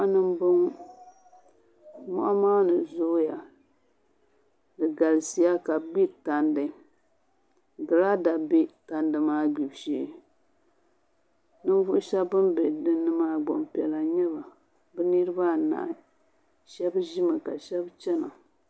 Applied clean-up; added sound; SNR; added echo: none; none; none; none.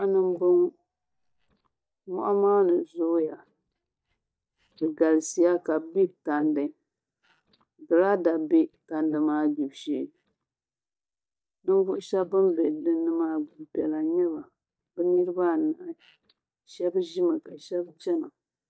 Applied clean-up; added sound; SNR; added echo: neural mask model DeepFilterNet 3.